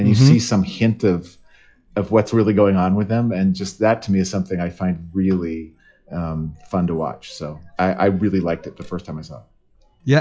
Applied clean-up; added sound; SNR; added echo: classical method log-MMSE.